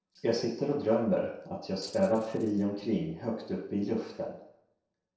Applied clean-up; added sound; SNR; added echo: neural separator model SepFormer DNS4.